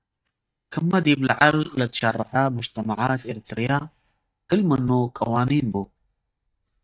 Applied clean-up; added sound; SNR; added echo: neural mask model DeepFilterNet 3.